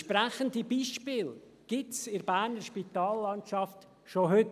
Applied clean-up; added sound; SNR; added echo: none; none; none; none.